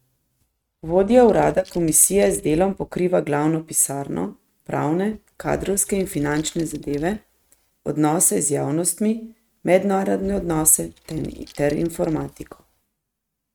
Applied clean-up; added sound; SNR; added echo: neural mask model RNNoise.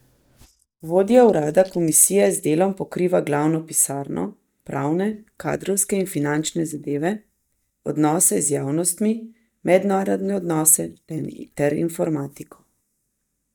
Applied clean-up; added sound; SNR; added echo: neural mask model DeepFilterNet 3.